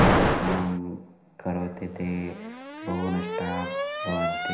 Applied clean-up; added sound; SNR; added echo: none; Alarm; -3 dB; reverberation time 0.9 s.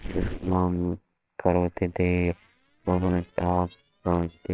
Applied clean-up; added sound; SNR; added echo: neural separator model SepFormer WHAMR!.